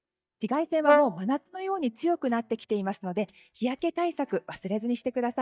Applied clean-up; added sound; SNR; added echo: neural mask model DeepFilterNet 3.